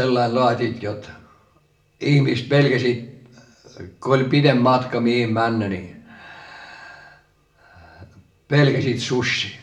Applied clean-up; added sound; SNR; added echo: none; none; none; reverberation time 0.4 s.